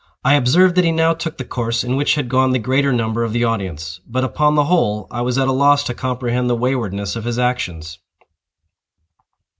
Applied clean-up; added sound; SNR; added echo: none; none; none; none.